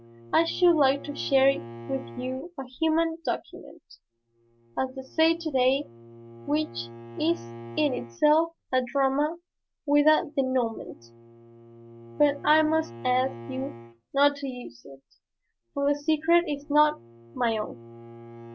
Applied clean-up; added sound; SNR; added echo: none; Bowed string instrument; 18 dB; none.